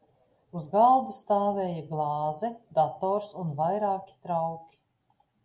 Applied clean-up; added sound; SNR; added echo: none; none; none; none.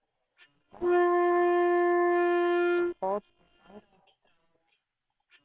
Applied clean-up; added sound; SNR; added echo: neural separator model SepFormer WHAM!.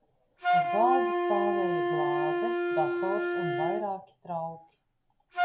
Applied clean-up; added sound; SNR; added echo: none; Wind instrument, woodwind instrument; -4 dB; none.